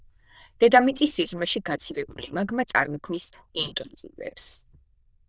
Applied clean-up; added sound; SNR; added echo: neural diffusion model UNIVERSE++.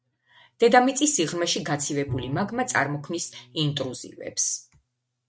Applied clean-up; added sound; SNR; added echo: neural mask model RNNoise.